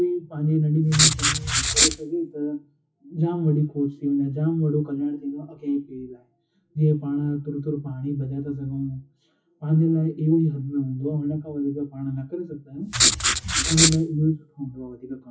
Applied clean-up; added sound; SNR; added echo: classical method WPE with log-MMSE.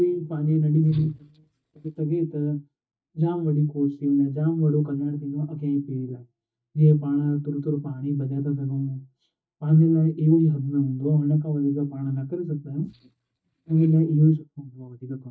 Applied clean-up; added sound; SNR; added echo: neural mask model DeepFilterNet 3.